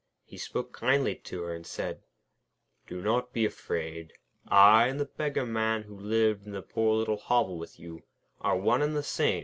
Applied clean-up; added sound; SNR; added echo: none; none; none; none.